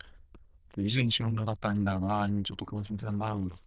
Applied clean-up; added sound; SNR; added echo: neural diffusion model UNIVERSE++.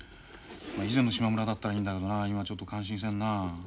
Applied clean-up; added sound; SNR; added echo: none; none; none; none.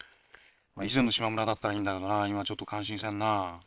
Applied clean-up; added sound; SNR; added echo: neural separator model SepFormer WHAM!.